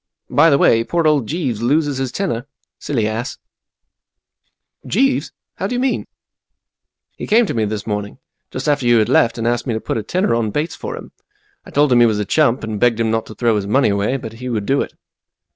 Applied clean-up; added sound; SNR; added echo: none; none; none; none.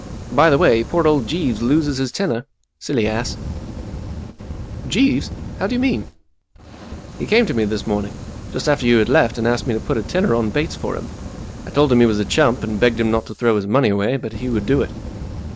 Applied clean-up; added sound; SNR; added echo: none; Fire; 11 dB; none.